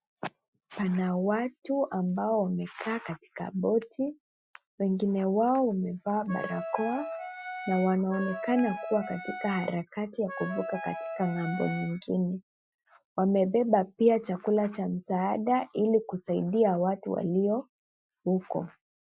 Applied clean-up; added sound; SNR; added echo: classical method Wiener filter.